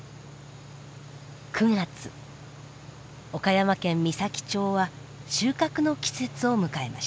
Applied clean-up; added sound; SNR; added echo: none; none; none; none.